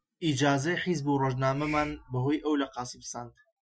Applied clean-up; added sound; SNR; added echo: classical method Wiener filter.